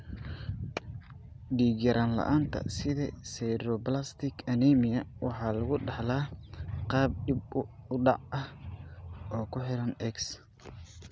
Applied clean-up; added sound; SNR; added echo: none; none; none; none.